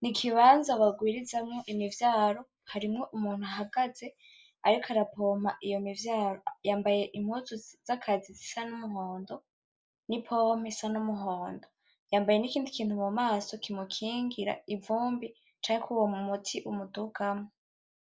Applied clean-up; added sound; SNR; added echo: neural mask model Resemble Enhance denoiser.